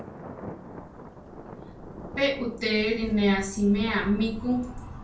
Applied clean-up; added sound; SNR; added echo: none; Thunder; 12 dB; reverberation time 0.3 s.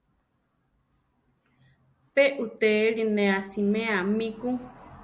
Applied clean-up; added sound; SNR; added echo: none; none; none; none.